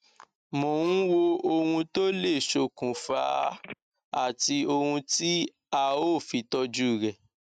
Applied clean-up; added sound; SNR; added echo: neural mask model RNNoise.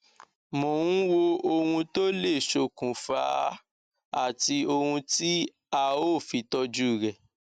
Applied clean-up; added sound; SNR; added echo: none; none; none; none.